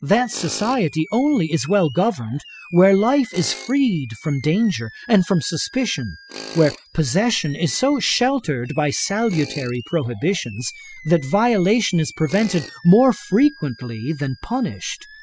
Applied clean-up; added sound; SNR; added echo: classical method spectral subtraction.